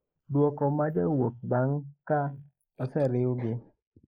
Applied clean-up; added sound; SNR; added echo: neural mask model Resemble Enhance denoiser.